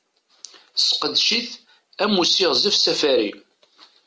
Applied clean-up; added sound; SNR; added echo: none; none; none; none.